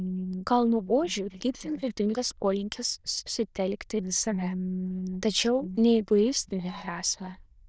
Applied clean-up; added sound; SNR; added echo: neural diffusion model UNIVERSE++.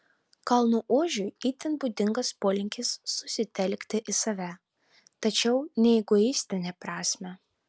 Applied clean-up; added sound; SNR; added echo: none; none; none; none.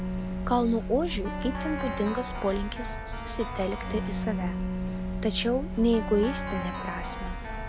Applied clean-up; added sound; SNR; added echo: none; Bowed string instrument + Keyboard (musical); 3 dB; none.